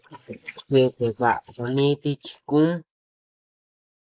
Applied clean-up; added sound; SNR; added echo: neural mask model Resemble Enhance denoiser.